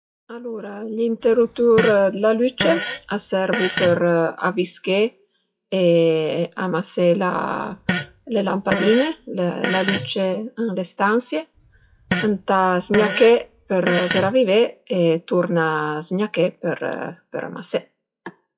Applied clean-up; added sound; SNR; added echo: classical method WPE with log-MMSE.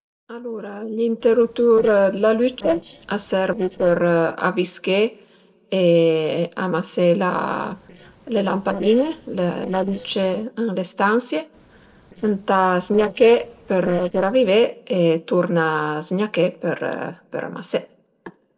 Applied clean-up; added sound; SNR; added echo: neural separator model SepFormer DNS4.